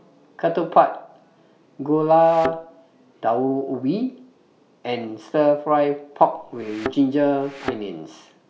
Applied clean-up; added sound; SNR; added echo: none; Thump, thud; 11 dB; none.